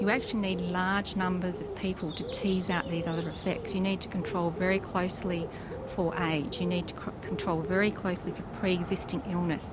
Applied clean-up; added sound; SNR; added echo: none; Bird; 7 dB; none.